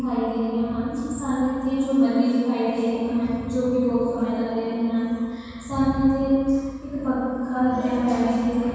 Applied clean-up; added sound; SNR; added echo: none; none; none; reverberation time 2.1 s.